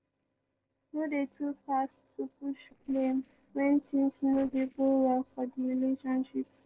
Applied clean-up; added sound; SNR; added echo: neural separator model SepFormer DNS4.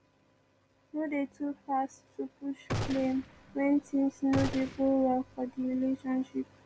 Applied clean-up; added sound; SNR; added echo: none; Gunshot, gunfire; 7 dB; none.